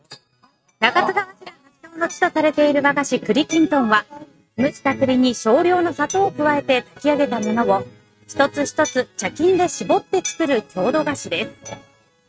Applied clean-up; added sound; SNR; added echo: neural mask model RNNoise.